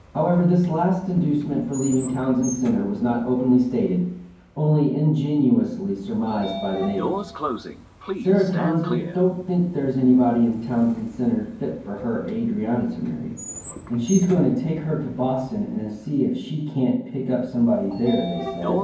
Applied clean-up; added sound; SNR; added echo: none; Sliding door / Train; 13 dB; reverberation time 0.9 s.